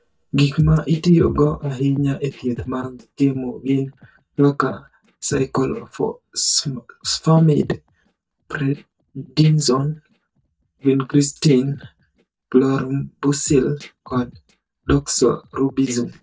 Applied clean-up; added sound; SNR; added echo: neural mask model DeepFilterNet 3.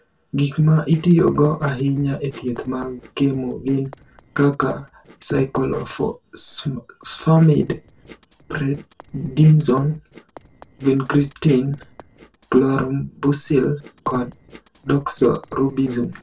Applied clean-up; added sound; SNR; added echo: neural separator model SepFormer DNS4.